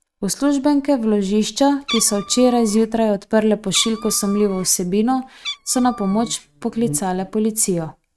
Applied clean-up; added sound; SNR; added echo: neural mask model RNNoise.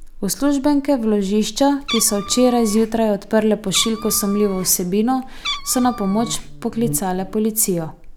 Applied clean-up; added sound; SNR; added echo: none; Meow + Buzz; 12 dB; none.